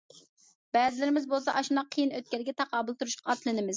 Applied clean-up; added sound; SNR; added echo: none; none; none; none.